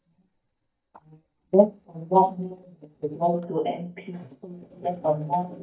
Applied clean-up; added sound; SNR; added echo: neural mask model DeepFilterNet 3.